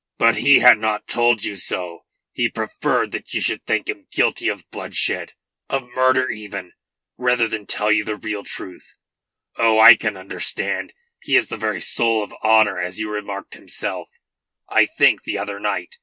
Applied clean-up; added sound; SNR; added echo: none; none; none; none.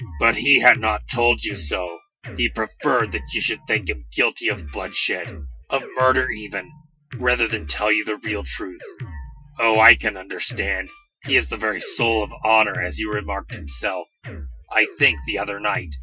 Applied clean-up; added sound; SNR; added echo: classical method Wiener filter.